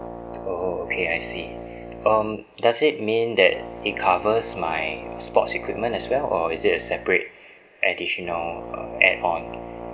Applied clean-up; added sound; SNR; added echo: none; Brass instrument; 12 dB; none.